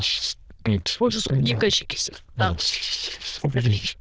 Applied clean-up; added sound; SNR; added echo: neural diffusion model UNIVERSE++.